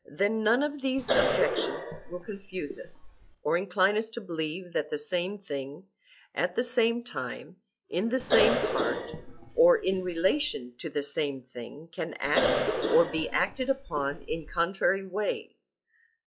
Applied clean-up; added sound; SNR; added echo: classical method log-MMSE.